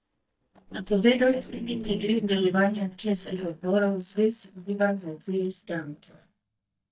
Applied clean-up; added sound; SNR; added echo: neural mask model DeepFilterNet 3.